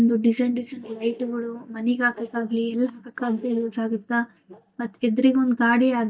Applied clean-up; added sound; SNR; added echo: neural mask model DeepFilterNet 3.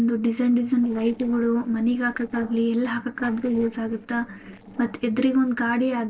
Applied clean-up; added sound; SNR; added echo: neural separator model SepFormer DNS4.